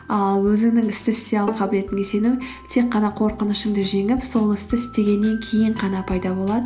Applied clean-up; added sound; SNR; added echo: none; Bowed string instrument; 14 dB; none.